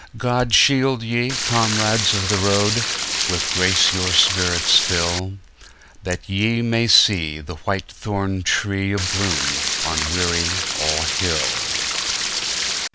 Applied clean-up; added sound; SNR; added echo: none; Stream; 0 dB; none.